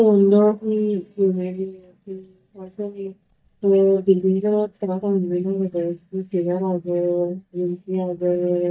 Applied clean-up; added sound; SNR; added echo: neural mask model DeepFilterNet 3.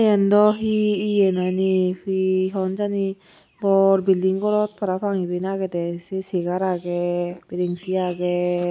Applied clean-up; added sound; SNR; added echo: none; none; none; none.